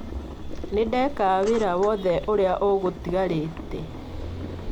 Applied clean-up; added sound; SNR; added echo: none; Boiling; 11 dB; none.